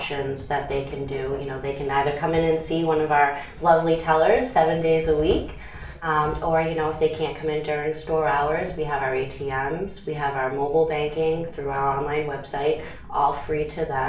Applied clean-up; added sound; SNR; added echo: none; Writing; 19 dB; reverberation time 0.4 s.